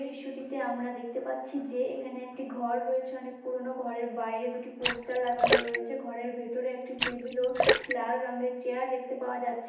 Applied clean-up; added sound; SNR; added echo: none; Splash, splatter; -2 dB; reverberation time 0.9 s.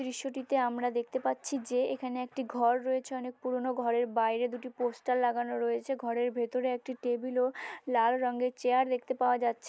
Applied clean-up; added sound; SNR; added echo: none; none; none; none.